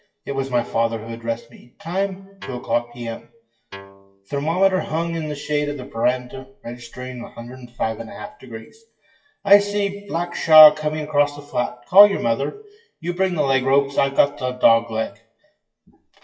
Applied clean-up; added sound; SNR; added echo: classical method WPE with log-MMSE.